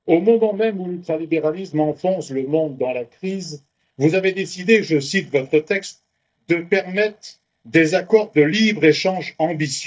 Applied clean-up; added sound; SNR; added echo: neural mask model DeepFilterNet 3.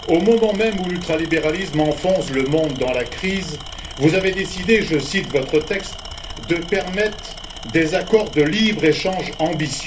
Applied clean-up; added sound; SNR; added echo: none; Tools; 13 dB; reverberation time 0.3 s.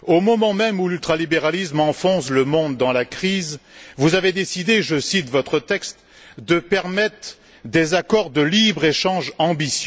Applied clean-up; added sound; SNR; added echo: none; none; none; none.